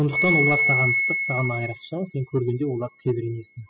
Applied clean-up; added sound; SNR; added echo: classical method spectral subtraction.